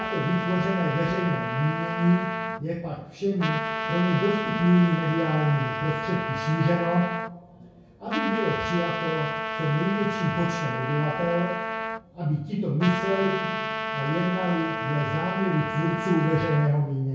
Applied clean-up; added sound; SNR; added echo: none; Trumpet; 5 dB; reverberation time 0.6 s.